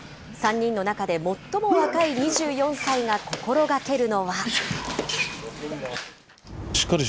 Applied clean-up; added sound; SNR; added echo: none; none; none; none.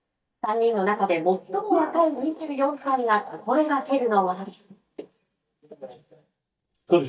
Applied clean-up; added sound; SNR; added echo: neural mask model DeepFilterNet 3.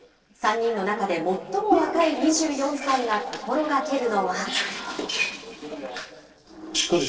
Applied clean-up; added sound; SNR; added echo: neural separator model SepFormer DNS4.